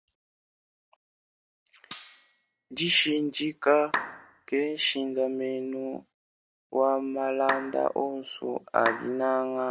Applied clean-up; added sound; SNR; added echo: none; Cutlery, silverware + Clapping; 7 dB; none.